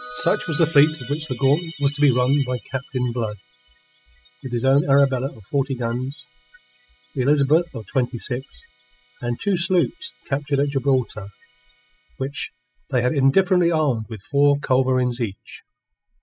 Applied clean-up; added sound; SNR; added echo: classical method spectral subtraction.